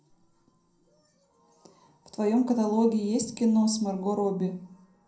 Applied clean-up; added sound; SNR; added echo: none; none; none; reverberation time 0.6 s.